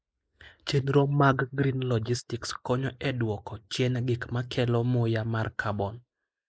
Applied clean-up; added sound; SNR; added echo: neural mask model Resemble Enhance denoiser.